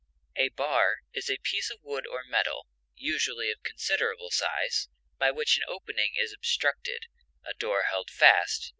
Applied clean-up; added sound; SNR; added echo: none; none; none; none.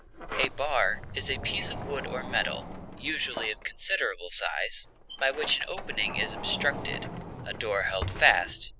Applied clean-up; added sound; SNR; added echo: none; Sliding door; 8 dB; none.